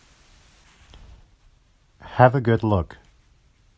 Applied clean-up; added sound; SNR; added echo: none; none; none; none.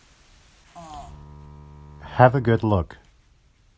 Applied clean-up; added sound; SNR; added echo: none; Fart + Bowed string instrument; 19 dB; none.